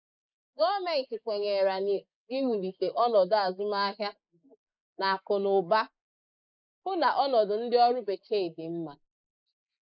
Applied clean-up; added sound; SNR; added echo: neural mask model Resemble Enhance denoiser.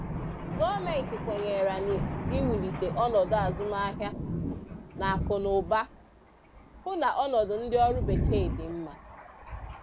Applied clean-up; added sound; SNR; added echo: none; Thunder; 4 dB; none.